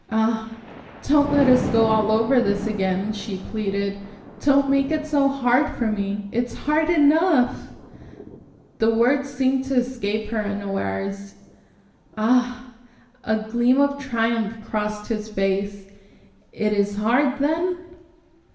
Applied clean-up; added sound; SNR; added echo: none; Thunder; 14 dB; reverberation time 1.1 s.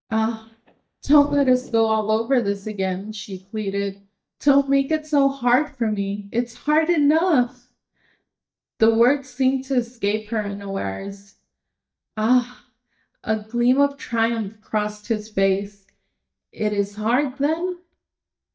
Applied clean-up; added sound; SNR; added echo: neural mask model DeepFilterNet 3.